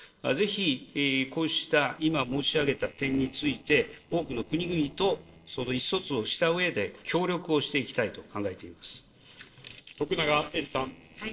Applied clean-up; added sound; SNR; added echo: neural separator model SepFormer DNS4.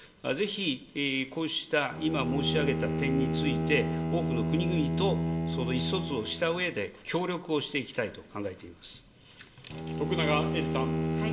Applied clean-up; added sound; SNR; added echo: none; Bowed string instrument; 1 dB; reverberation time 0.3 s.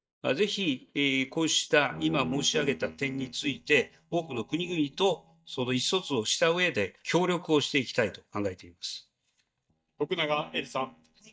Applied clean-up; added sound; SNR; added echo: neural mask model DeepFilterNet 3.